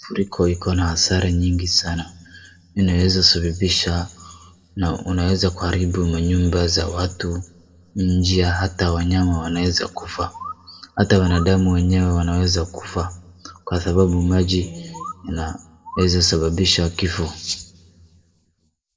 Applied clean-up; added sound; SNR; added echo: none; Bird; 19 dB; reverberation time 0.5 s.